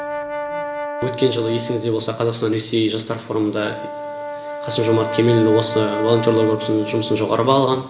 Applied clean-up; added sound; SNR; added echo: none; Brass instrument; 9 dB; reverberation time 2.0 s.